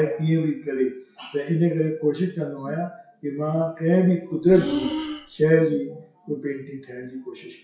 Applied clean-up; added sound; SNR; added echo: classical method WPE with log-MMSE.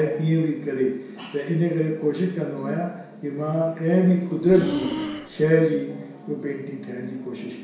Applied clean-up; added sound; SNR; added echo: none; Breathing; 9 dB; reverberation time 0.7 s.